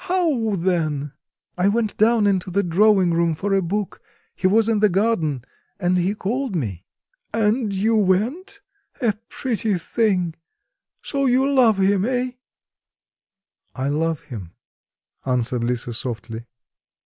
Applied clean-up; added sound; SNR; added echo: none; none; none; none.